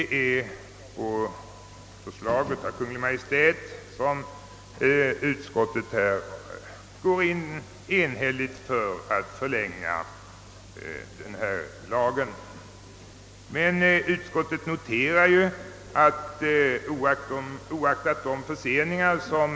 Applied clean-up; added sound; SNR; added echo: none; none; none; none.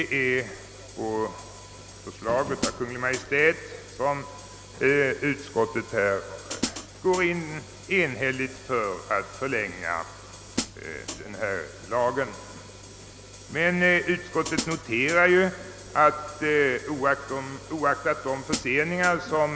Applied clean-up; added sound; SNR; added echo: none; Hi-hat; 14 dB; none.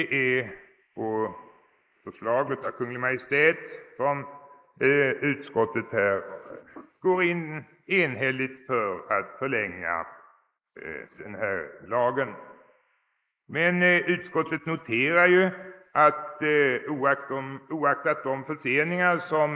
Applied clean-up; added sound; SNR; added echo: neural mask model Resemble Enhance denoiser.